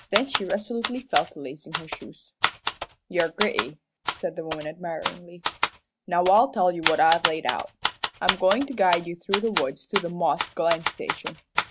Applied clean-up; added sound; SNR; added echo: none; Typewriter; 4 dB; none.